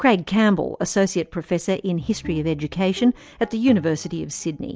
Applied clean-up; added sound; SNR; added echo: none; none; none; none.